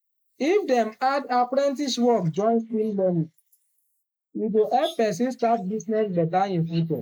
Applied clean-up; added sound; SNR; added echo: neural mask model Resemble Enhance denoiser.